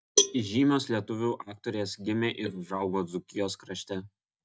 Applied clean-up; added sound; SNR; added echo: neural mask model DeepFilterNet 3.